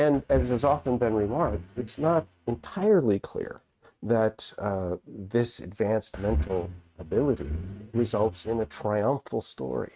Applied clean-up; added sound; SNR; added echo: neural mask model RNNoise.